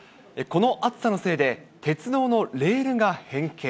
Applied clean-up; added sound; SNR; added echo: none; none; none; none.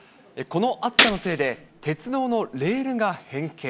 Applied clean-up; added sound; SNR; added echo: none; Gunshot, gunfire; 0 dB; none.